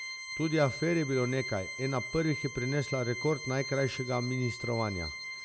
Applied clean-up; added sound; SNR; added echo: none; Organ; 9 dB; none.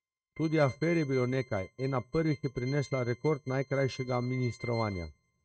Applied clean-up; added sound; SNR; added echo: neural mask model RNNoise.